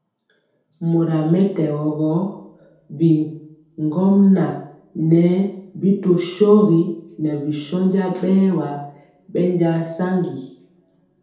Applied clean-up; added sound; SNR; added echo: none; none; none; reverberation time 0.8 s.